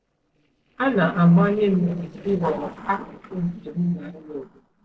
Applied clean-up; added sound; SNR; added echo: neural separator model SepFormer DNS4.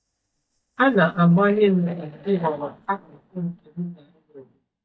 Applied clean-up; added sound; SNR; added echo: neural mask model DeepFilterNet 3.